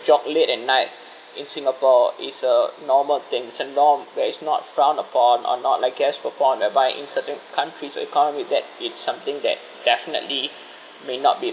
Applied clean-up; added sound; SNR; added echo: none; none; none; none.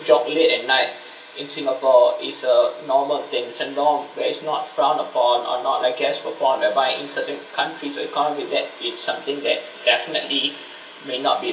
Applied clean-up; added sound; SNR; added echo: none; none; none; reverberation time 0.3 s.